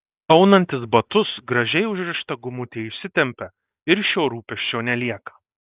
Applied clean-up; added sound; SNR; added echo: none; none; none; none.